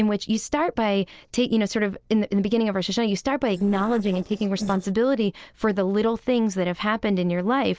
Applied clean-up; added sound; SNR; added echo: neural separator model SepFormer DNS4.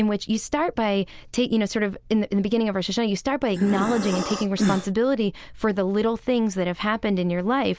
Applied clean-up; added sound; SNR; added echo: none; Breathing; 4 dB; none.